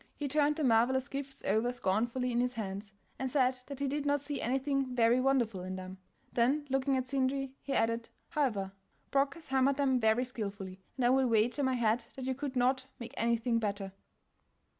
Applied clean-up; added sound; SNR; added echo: none; none; none; none.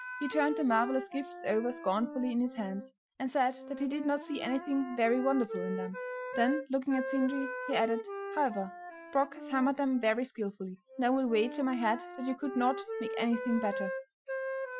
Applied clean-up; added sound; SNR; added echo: classical method Wiener filter.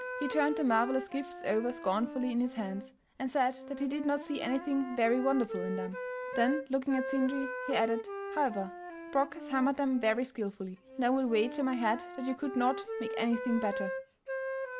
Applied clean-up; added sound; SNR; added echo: none; Wind instrument, woodwind instrument; 8 dB; none.